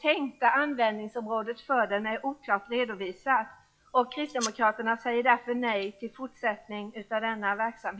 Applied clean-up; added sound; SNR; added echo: classical method log-MMSE.